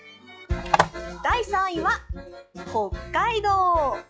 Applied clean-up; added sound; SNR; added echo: classical method log-MMSE.